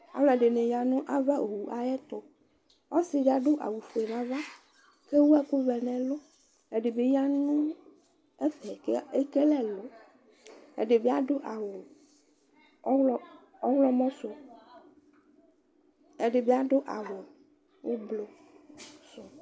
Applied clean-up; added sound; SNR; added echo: none; none; none; none.